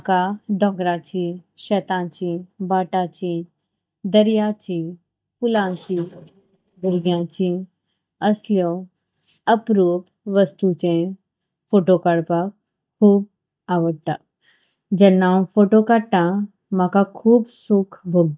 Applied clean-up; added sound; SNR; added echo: neural mask model DeepFilterNet 3.